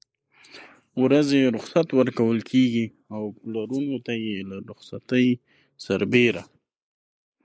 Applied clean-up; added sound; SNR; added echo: neural mask model Resemble Enhance denoiser.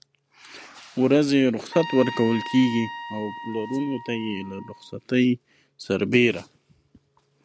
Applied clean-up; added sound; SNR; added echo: none; Trumpet; 12 dB; none.